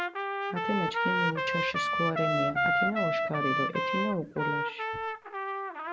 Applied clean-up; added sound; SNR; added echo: none; Trumpet; -4 dB; none.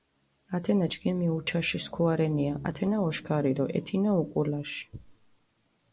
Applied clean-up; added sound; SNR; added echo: none; none; none; none.